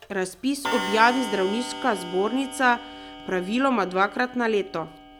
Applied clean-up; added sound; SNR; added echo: none; Clock; 11 dB; none.